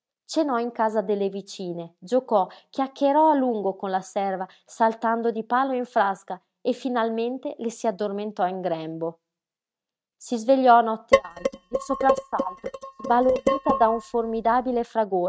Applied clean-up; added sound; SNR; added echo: neural mask model RNNoise.